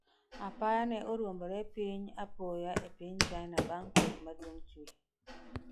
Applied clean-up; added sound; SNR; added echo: classical method log-MMSE.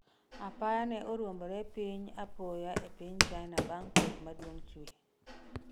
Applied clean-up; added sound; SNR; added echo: none; Walk, footsteps; -2 dB; none.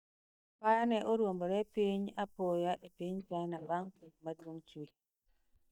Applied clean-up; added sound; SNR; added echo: neural mask model DeepFilterNet 3.